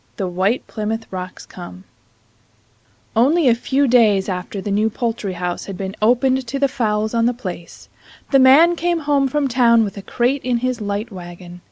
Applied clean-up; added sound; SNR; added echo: none; none; none; none.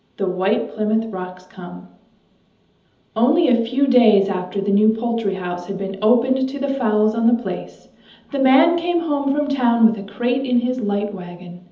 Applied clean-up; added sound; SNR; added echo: none; none; none; reverberation time 1.2 s.